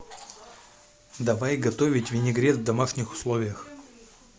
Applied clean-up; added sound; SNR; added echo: none; none; none; none.